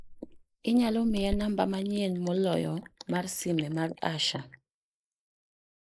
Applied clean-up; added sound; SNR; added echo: neural mask model Resemble Enhance denoiser.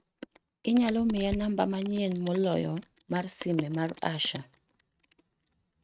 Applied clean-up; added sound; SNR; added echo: neural mask model RNNoise.